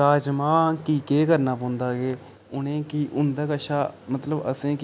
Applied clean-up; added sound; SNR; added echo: none; none; none; none.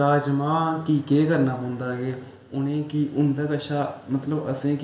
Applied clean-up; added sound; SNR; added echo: none; none; none; reverberation time 1.2 s.